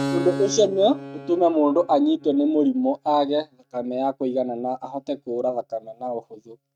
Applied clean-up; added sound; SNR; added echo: neural mask model RNNoise.